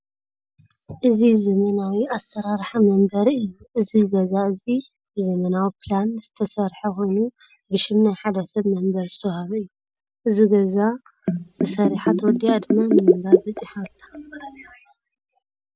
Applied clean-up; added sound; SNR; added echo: none; Bathtub (filling or washing); -1 dB; none.